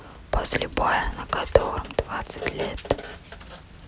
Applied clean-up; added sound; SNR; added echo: none; none; none; none.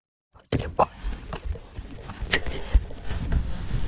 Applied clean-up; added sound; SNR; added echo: neural mask model DeepFilterNet 3.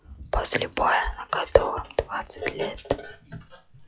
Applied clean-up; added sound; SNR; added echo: classical method log-MMSE.